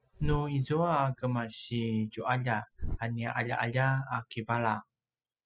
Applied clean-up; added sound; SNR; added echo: classical method spectral subtraction.